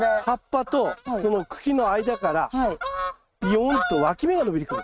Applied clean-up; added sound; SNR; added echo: neural mask model RNNoise.